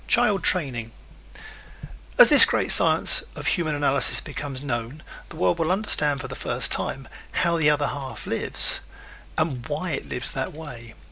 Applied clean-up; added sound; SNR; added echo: none; none; none; none.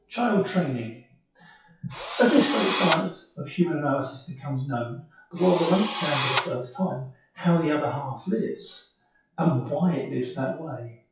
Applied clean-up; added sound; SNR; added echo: classical method WPE with log-MMSE.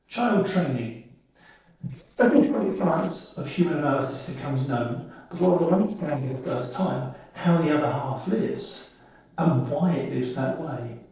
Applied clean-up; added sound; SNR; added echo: neural separator model SepFormer DNS4.